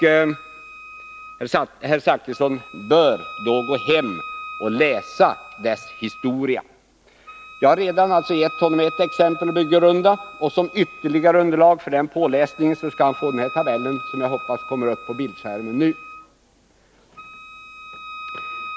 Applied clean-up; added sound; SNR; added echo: none; Wind instrument, woodwind instrument; 15 dB; none.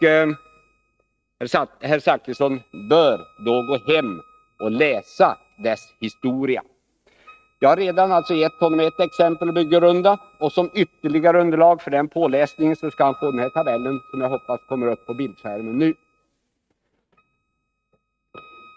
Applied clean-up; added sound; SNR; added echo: neural mask model RNNoise.